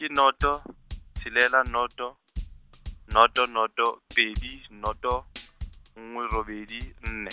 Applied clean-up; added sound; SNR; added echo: none; Drum / Drum kit; 11 dB; none.